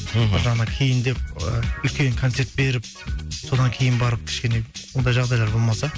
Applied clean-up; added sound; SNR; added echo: none; none; none; none.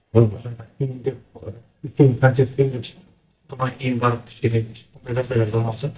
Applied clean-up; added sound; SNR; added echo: neural mask model DeepFilterNet 3.